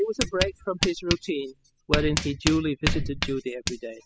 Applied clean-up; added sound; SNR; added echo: classical method spectral subtraction.